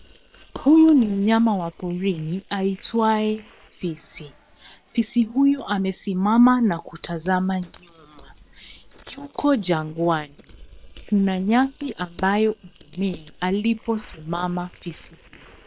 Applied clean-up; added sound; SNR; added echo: neural separator model SepFormer WHAM!.